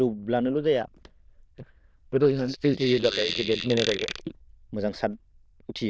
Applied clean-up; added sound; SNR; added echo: neural diffusion model UNIVERSE++.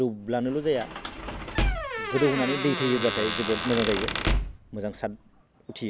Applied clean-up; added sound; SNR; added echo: none; Sliding door / Slam + Squeak; 2 dB; none.